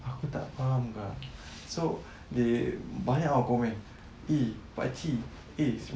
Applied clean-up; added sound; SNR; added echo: none; none; none; none.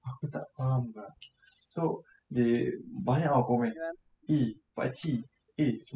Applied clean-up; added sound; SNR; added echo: classical method spectral subtraction.